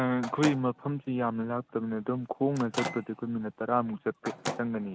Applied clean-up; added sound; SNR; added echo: none; Microwave oven; 11 dB; none.